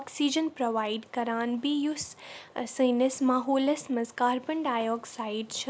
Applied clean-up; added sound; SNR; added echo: none; none; none; none.